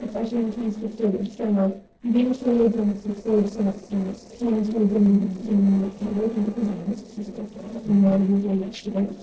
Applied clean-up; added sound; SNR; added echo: neural separator model SepFormer DNS4.